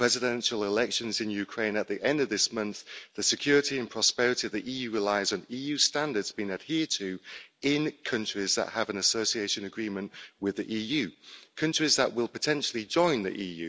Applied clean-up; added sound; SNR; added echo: none; none; none; none.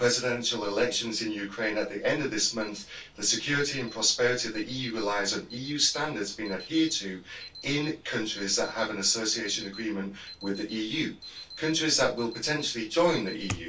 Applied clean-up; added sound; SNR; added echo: none; Alarm; 17 dB; reverberation time 0.2 s.